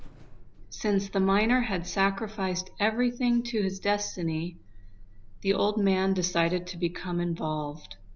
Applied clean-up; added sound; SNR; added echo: none; Alarm; 15 dB; none.